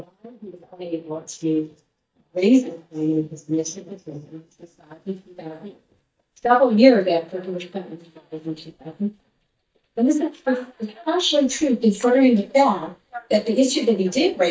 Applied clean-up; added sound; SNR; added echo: neural mask model DeepFilterNet 3.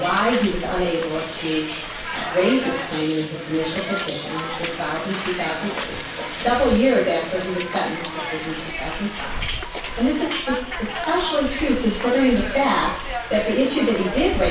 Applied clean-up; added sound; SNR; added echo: none; Hiss; 7 dB; reverberation time 0.7 s.